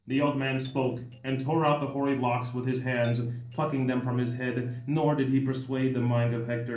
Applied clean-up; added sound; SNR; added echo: neural separator model SepFormer DNS4.